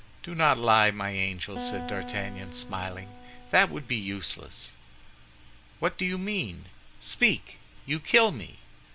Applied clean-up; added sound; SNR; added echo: none; Acoustic guitar; 13 dB; none.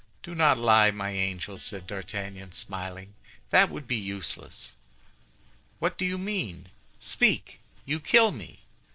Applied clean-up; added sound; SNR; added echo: neural separator model SepFormer DNS4.